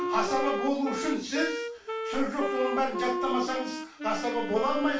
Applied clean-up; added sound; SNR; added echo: none; Wind instrument, woodwind instrument; 4 dB; reverberation time 0.3 s.